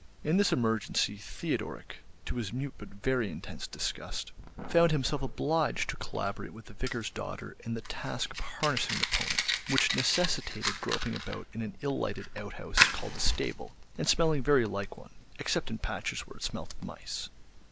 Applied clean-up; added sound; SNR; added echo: none; Fire; 6 dB; none.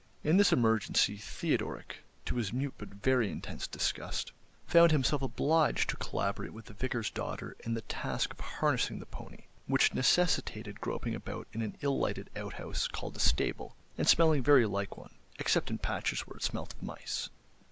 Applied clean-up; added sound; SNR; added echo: none; none; none; none.